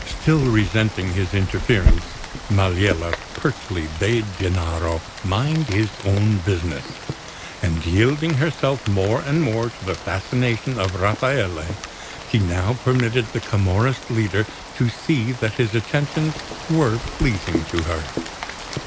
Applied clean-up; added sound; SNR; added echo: none; Rain; 8 dB; none.